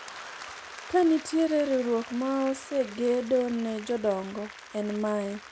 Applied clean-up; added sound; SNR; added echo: none; Applause / Crowd; 16 dB; none.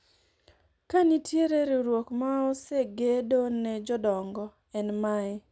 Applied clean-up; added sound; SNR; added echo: none; none; none; none.